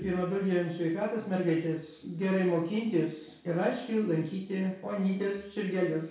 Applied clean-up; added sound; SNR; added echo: none; none; none; reverberation time 0.6 s.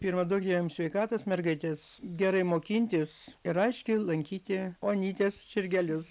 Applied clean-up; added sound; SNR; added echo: none; none; none; none.